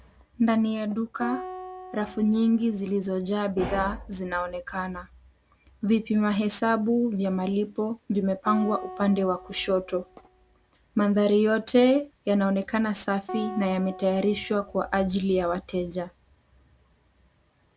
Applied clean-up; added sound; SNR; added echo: none; Acoustic guitar; 15 dB; none.